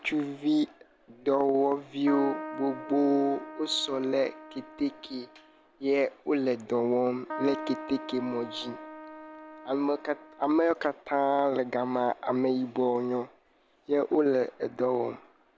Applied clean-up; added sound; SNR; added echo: none; Keyboard (musical); 13 dB; none.